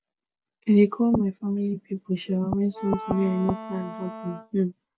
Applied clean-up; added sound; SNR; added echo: none; Wind instrument, woodwind instrument; 13 dB; none.